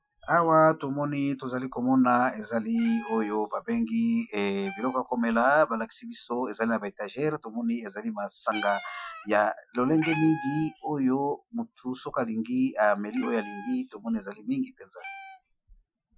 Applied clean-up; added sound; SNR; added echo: classical method Wiener filter.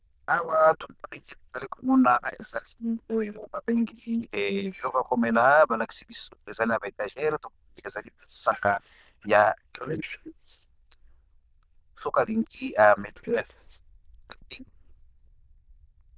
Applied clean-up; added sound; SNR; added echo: neural diffusion model UNIVERSE++.